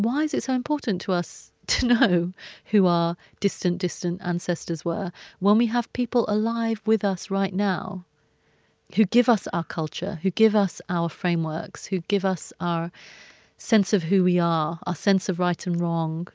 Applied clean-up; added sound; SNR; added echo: none; none; none; none.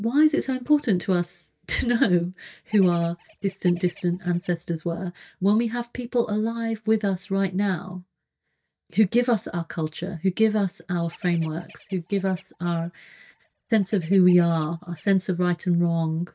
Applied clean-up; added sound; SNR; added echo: neural mask model DeepFilterNet 3.